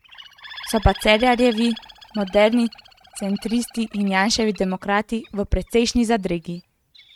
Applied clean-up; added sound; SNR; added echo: neural mask model RNNoise.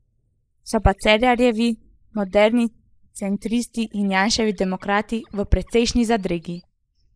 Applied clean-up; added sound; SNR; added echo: neural mask model Resemble Enhance denoiser.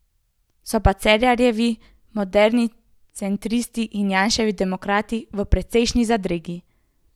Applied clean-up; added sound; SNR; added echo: none; none; none; none.